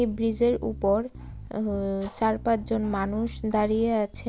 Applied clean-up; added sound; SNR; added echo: none; Bass guitar; 15 dB; none.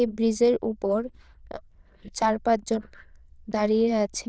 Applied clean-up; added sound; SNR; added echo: neural diffusion model UNIVERSE++.